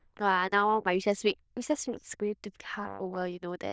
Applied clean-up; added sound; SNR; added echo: neural diffusion model UNIVERSE++.